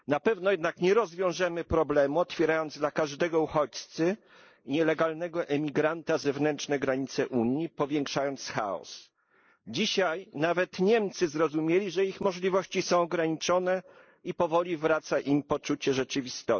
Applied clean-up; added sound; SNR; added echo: neural mask model Resemble Enhance denoiser.